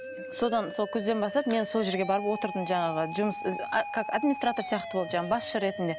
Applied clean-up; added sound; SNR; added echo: none; Musical instrument; 9 dB; none.